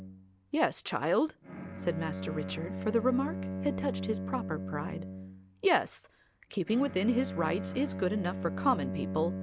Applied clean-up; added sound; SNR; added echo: none; Bowed string instrument; 6 dB; none.